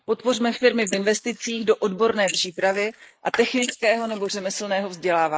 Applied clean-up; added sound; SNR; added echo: neural mask model Resemble Enhance denoiser.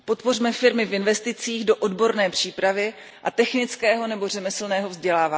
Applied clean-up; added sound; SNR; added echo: none; none; none; none.